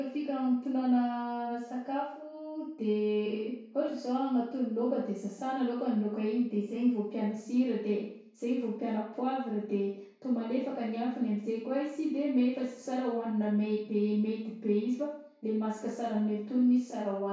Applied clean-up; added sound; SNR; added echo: none; none; none; reverberation time 0.6 s.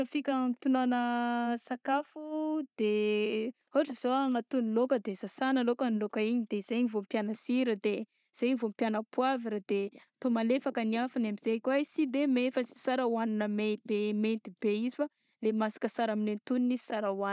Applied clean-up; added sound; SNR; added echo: none; none; none; none.